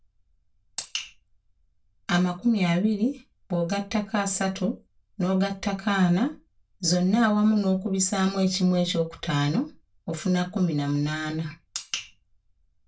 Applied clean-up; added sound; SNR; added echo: none; none; none; reverberation time 0.2 s.